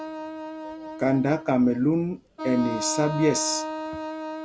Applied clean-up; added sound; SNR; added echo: none; Wind instrument, woodwind instrument; 8 dB; none.